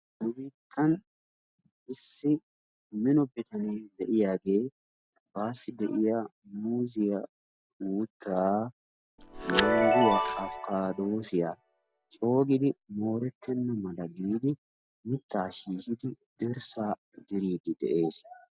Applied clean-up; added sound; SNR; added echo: none; Chime; 0 dB; none.